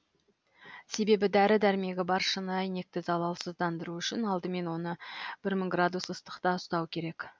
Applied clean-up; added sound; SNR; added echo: none; none; none; none.